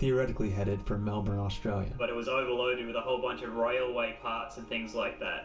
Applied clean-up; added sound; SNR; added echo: none; none; none; reverberation time 0.2 s.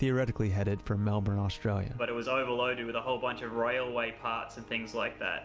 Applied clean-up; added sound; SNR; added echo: none; none; none; none.